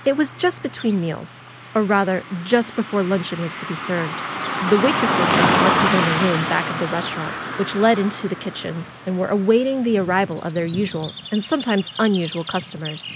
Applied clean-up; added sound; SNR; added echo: none; Car passing by / Traffic noise, roadway noise; 4 dB; none.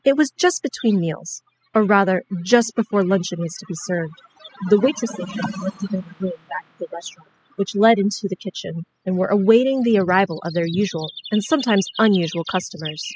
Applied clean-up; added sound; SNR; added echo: classical method spectral subtraction.